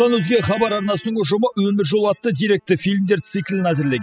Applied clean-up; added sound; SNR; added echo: classical method spectral subtraction.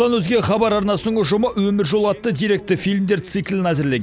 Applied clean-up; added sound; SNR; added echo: none; none; none; none.